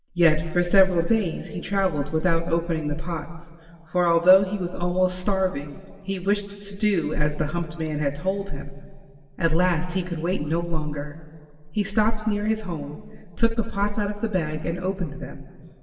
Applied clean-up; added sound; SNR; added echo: none; none; none; reverberation time 1.9 s.